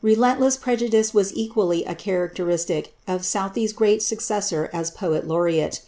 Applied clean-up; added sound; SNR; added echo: none; none; none; none.